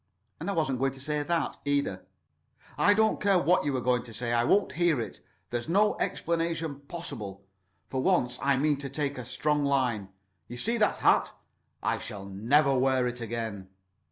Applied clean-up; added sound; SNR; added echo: none; none; none; none.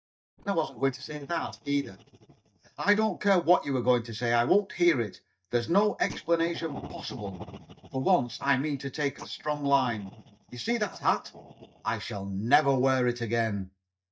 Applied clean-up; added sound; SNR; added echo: neural mask model DeepFilterNet 3.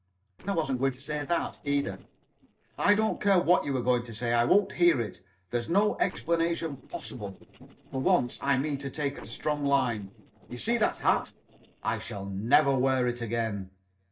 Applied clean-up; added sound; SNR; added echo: neural separator model SepFormer DNS4.